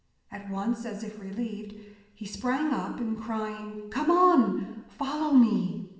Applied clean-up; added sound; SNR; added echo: none; none; none; reverberation time 1.0 s.